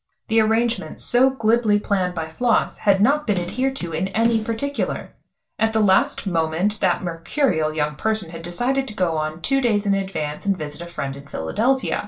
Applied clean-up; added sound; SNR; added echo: none; Bass drum / Snare drum; 13 dB; reverberation time 0.2 s.